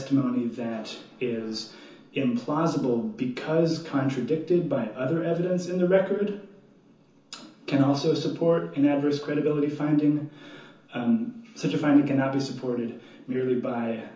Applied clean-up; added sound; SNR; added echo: none; none; none; reverberation time 0.9 s.